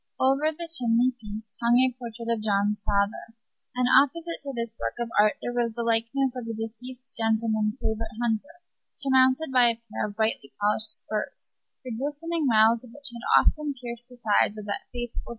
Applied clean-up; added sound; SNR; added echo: none; none; none; none.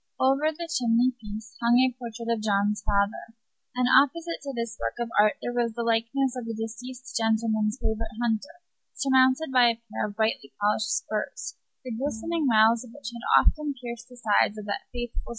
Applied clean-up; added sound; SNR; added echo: none; Bowed string instrument; 19 dB; none.